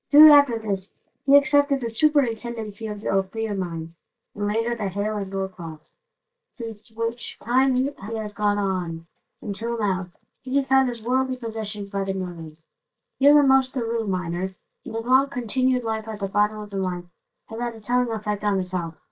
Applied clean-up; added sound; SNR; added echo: neural mask model DeepFilterNet 3.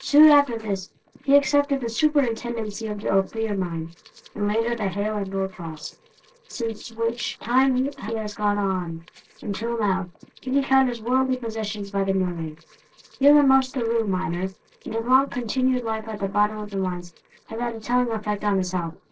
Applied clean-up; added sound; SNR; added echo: neural separator model SepFormer DNS4.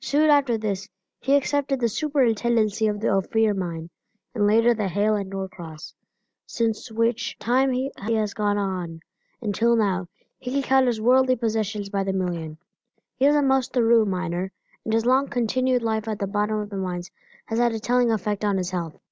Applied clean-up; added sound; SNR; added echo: none; none; none; none.